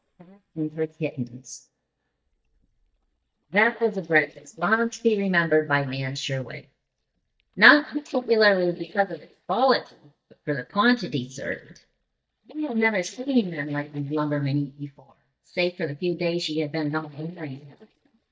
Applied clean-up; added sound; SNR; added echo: neural mask model DeepFilterNet 3.